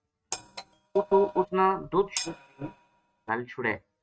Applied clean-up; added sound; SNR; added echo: neural mask model RNNoise.